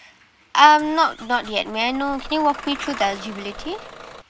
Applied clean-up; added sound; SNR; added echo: none; Engine starting / Bus; 16 dB; none.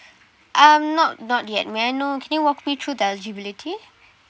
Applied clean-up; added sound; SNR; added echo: none; none; none; none.